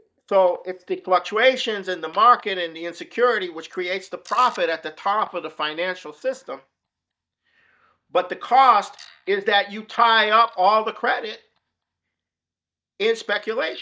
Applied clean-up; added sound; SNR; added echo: neural mask model DeepFilterNet 3.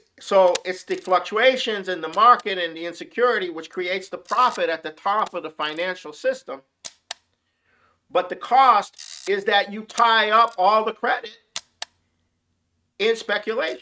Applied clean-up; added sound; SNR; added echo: neural mask model RNNoise.